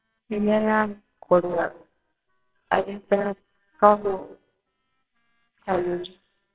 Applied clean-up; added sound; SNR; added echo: neural separator model SepFormer WHAMR!.